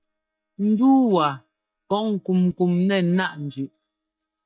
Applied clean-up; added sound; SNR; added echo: neural mask model DeepFilterNet 3.